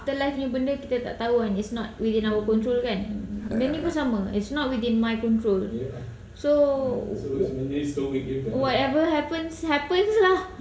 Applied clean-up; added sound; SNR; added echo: none; Burping, eructation; 11 dB; reverberation time 0.7 s.